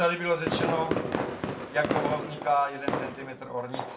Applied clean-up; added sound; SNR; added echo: none; Fireworks; 2 dB; reverberation time 0.2 s.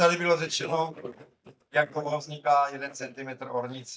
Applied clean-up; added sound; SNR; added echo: neural mask model DeepFilterNet 3.